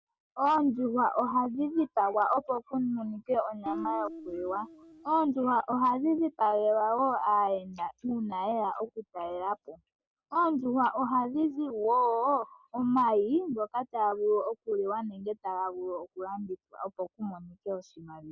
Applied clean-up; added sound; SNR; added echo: none; Guitar; 11 dB; none.